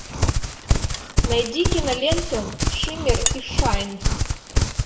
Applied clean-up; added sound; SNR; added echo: none; Livestock, farm animals, working animals; -5 dB; reverberation time 0.7 s.